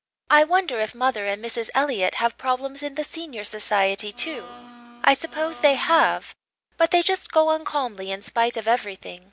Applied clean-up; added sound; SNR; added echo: none; Domestic sounds, home sounds; 19 dB; none.